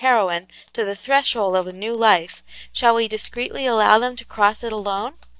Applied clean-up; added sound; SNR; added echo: neural mask model DeepFilterNet 3.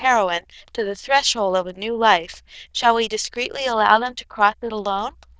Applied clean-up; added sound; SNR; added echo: neural diffusion model UNIVERSE++.